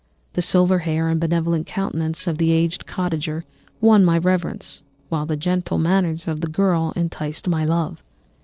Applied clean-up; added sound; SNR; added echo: neural separator model SepFormer DNS4.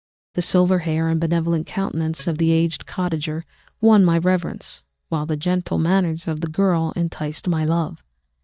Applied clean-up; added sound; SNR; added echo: neural mask model DeepFilterNet 3.